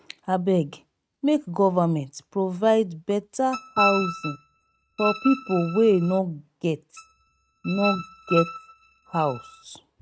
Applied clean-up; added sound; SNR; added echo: neural mask model RNNoise.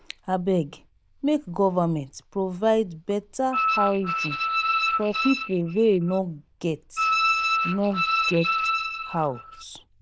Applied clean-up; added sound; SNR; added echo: neural diffusion model UNIVERSE++.